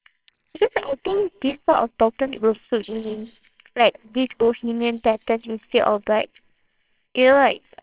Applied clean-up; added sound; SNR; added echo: neural separator model SepFormer WHAMR!.